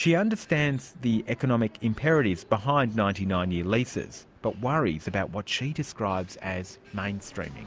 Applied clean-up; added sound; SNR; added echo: none; none; none; none.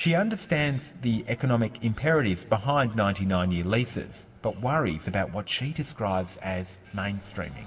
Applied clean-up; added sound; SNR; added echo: none; none; none; reverberation time 0.8 s.